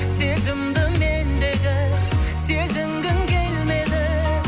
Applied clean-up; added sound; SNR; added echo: none; none; none; none.